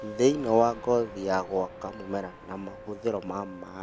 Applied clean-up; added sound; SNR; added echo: none; Wind instrument, woodwind instrument + Thunder; 16 dB; none.